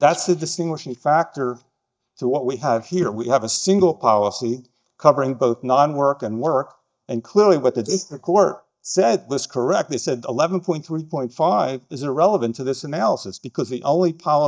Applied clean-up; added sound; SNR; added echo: neural mask model DeepFilterNet 3.